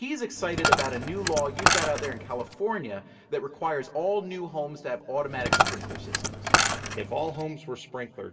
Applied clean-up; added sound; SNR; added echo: none; Coin (dropping); -4 dB; reverberation time 2.9 s.